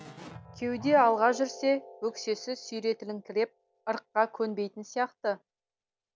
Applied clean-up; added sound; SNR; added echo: none; Keyboard (musical); 19 dB; none.